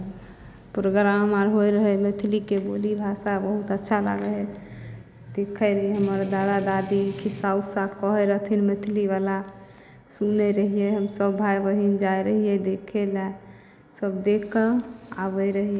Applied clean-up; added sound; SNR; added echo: none; Strum; 14 dB; none.